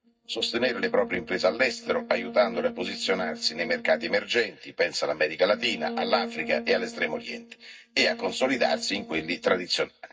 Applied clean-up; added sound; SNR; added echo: neural mask model DeepFilterNet 3.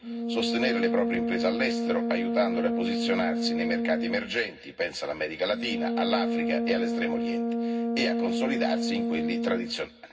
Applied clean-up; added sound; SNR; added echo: none; Brass instrument; -2 dB; reverberation time 0.4 s.